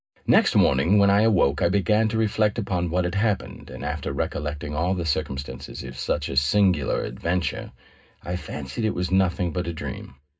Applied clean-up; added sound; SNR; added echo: none; none; none; reverberation time 0.2 s.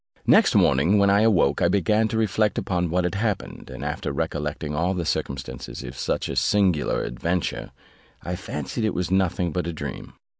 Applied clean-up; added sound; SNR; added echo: none; none; none; none.